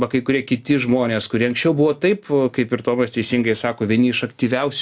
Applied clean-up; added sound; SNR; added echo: none; none; none; none.